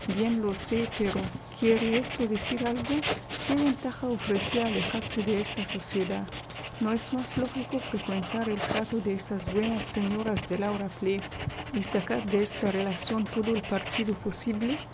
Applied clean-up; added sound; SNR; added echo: none; Writing; 7 dB; none.